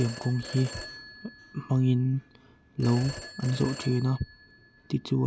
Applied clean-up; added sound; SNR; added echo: none; Telephone; 16 dB; none.